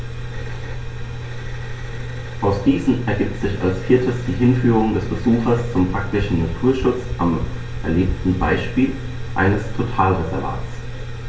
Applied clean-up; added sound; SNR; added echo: none; Run; 12 dB; reverberation time 0.2 s.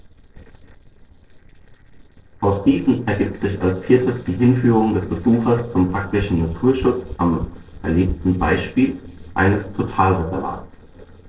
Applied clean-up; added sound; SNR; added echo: neural separator model SepFormer DNS4.